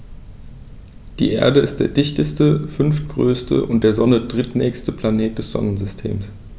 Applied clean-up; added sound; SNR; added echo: none; none; none; none.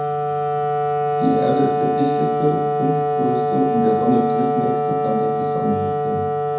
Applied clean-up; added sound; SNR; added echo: none; Wind instrument, woodwind instrument; -4 dB; reverberation time 0.6 s.